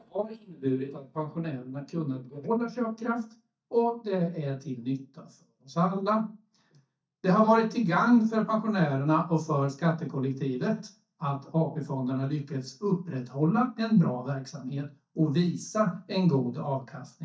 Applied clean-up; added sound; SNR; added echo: neural mask model DeepFilterNet 3.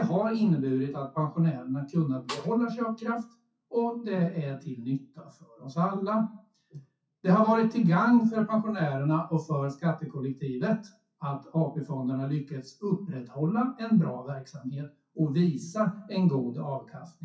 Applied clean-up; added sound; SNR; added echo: classical method WPE with log-MMSE.